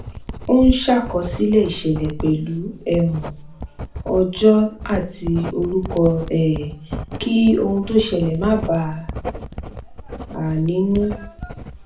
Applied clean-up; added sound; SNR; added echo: none; Writing; 11 dB; reverberation time 0.4 s.